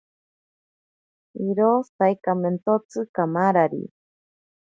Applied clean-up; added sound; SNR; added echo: none; none; none; none.